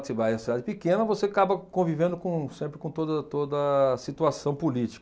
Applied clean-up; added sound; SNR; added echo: none; none; none; none.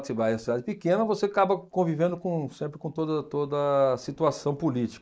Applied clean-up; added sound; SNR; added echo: neural mask model Resemble Enhance denoiser.